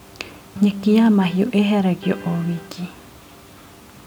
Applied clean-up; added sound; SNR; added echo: none; Electric guitar; 14 dB; none.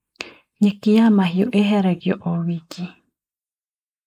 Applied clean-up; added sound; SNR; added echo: neural mask model Resemble Enhance denoiser.